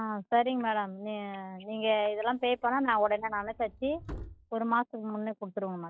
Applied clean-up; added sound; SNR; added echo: classical method log-MMSE.